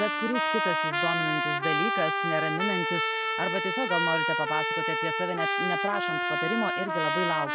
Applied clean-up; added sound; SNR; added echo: none; Trumpet; -4 dB; none.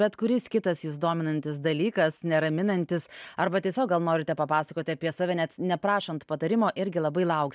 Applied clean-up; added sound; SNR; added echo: none; none; none; none.